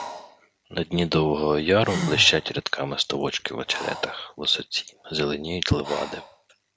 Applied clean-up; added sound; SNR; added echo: none; Breathing; 13 dB; none.